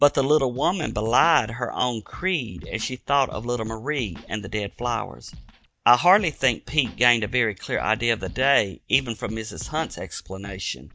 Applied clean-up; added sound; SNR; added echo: neural mask model DeepFilterNet 3.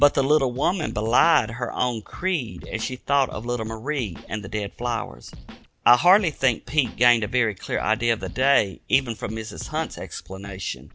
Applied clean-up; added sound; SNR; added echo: none; Scratching (performance technique); 19 dB; none.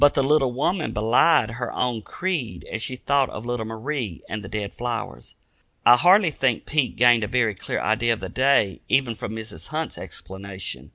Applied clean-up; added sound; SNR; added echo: none; none; none; none.